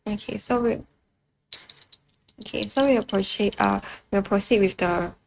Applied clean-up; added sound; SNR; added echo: neural mask model RNNoise.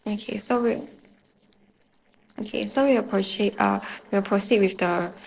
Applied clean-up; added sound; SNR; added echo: neural separator model SepFormer DNS4.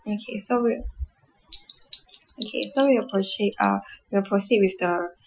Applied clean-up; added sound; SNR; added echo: classical method Wiener filter.